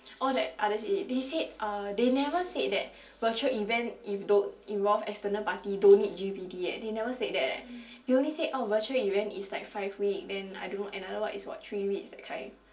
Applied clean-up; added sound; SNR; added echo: none; none; none; reverberation time 0.3 s.